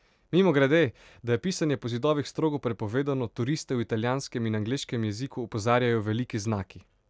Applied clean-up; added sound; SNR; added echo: none; none; none; none.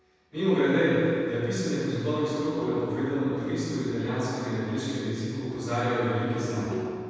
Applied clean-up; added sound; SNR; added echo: none; Dishes, pots, and pans; 17 dB; reverberation time 2.1 s.